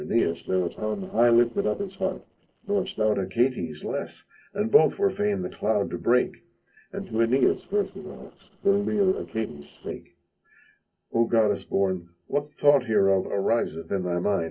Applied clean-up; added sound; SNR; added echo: neural separator model SepFormer DNS4.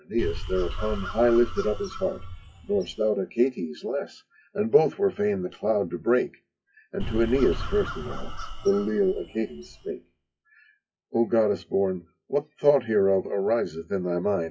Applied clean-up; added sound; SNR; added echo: classical method WPE with log-MMSE.